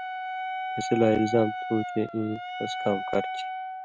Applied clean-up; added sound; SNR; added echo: none; Wind instrument, woodwind instrument; 5 dB; none.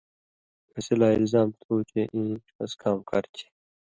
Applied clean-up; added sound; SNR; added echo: none; none; none; none.